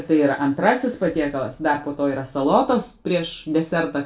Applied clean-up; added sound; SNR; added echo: none; none; none; reverberation time 0.3 s.